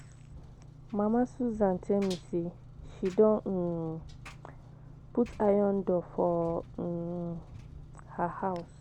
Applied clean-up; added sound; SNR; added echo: none; Engine; 16 dB; none.